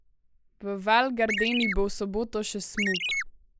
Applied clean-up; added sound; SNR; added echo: neural mask model Resemble Enhance denoiser.